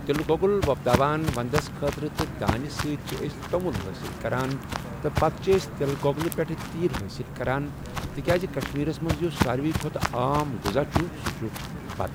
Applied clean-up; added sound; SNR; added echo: none; Walk, footsteps; 4 dB; none.